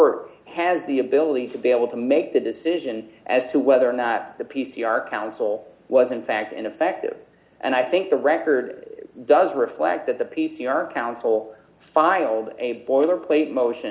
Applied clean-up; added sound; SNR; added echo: none; none; none; none.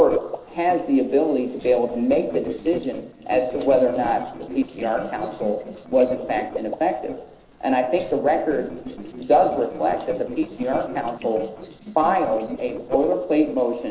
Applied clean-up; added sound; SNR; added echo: neural separator model SepFormer DNS4.